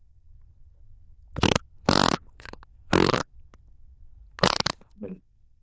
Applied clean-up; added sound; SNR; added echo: neural diffusion model UNIVERSE++.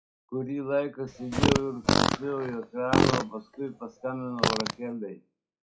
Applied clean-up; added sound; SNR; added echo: classical method log-MMSE.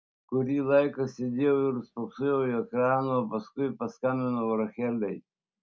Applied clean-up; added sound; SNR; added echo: none; none; none; none.